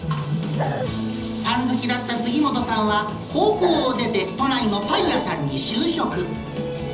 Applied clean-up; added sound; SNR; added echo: none; Bark; 5 dB; reverberation time 1.2 s.